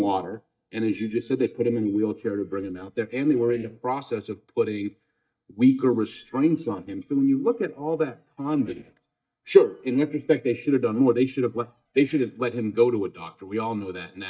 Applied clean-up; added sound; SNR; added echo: neural mask model DeepFilterNet 3.